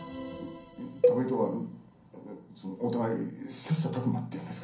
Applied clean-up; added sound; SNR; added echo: none; Cowbell; -2 dB; reverberation time 0.6 s.